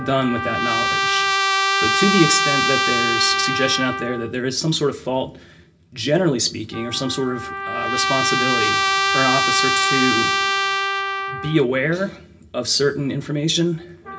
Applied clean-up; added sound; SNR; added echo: none; Trumpet; -1 dB; reverberation time 0.1 s.